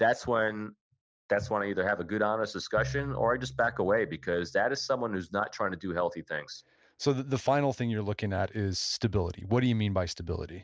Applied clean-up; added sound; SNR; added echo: none; Piano; 14 dB; none.